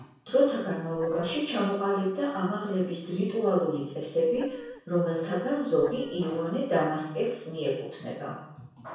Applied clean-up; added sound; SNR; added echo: none; Dog; 13 dB; reverberation time 0.7 s.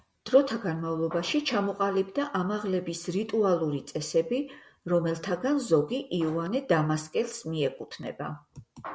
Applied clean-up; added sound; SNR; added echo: none; none; none; none.